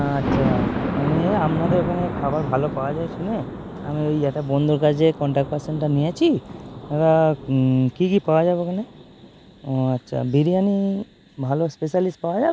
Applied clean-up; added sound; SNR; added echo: none; Thunder; 8 dB; none.